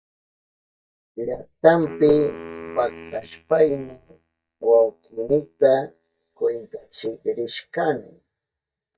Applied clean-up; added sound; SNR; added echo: neural mask model DeepFilterNet 3.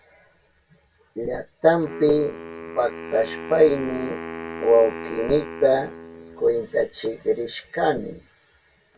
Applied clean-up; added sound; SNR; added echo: none; Wind instrument, woodwind instrument; 14 dB; reverberation time 0.1 s.